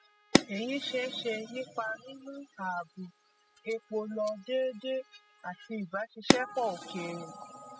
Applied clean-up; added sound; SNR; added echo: classical method spectral subtraction.